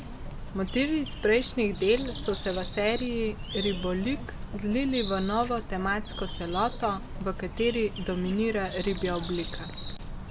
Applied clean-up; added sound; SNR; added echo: none; Bird; 7 dB; none.